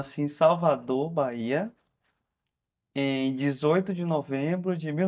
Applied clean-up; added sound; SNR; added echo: neural mask model DeepFilterNet 3.